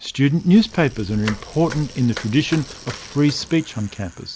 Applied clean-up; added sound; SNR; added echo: none; Bicycle; 16 dB; none.